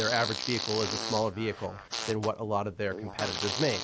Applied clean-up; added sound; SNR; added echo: none; Fart; 5 dB; none.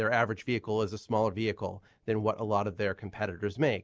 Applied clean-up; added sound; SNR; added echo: none; none; none; none.